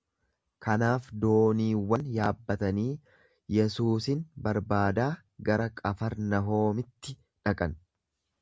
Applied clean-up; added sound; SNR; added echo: none; none; none; none.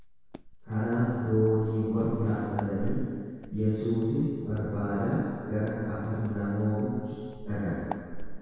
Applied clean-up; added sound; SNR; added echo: none; Walk, footsteps; 11 dB; reverberation time 2.0 s.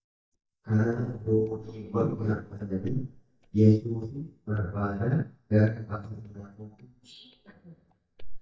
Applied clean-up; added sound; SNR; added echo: neural mask model DeepFilterNet 3.